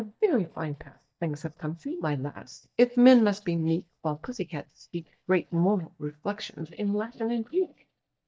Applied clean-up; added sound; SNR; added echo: neural mask model DeepFilterNet 3.